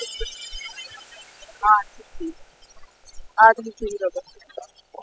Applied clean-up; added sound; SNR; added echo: classical method spectral subtraction.